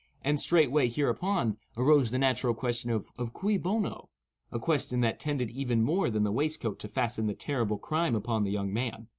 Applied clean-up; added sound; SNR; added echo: none; none; none; none.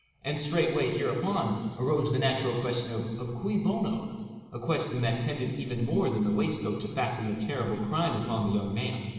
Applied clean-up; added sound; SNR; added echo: none; none; none; reverberation time 1.7 s.